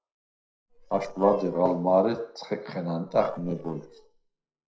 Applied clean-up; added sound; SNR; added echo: neural separator model SepFormer DNS4.